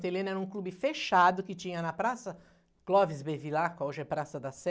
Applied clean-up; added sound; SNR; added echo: none; none; none; none.